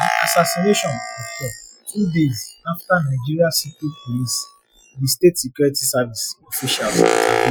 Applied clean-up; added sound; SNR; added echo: classical method Wiener filter.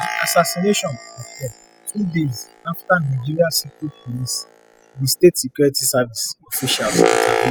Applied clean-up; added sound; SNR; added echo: classical method spectral subtraction.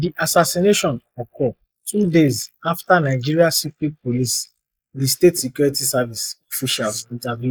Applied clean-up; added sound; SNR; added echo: neural mask model Resemble Enhance denoiser.